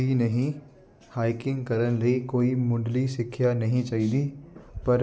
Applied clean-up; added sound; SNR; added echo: none; none; none; none.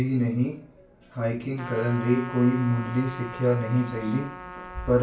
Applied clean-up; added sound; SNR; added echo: none; Trumpet; 14 dB; reverberation time 0.3 s.